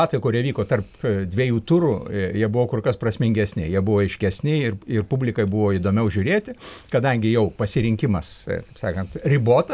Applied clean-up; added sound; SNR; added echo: none; none; none; none.